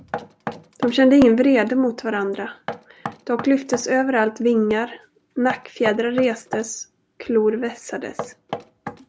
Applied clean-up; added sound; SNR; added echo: none; Knock; 15 dB; none.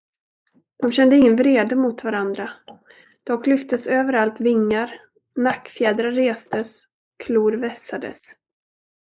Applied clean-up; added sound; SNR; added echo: neural mask model Resemble Enhance denoiser.